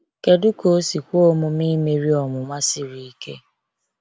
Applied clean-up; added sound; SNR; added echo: none; none; none; none.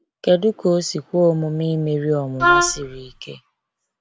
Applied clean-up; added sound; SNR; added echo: none; Wind instrument, woodwind instrument; -2 dB; none.